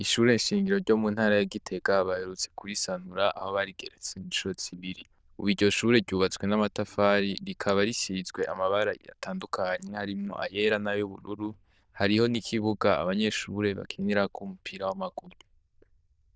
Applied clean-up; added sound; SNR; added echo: neural diffusion model UNIVERSE++.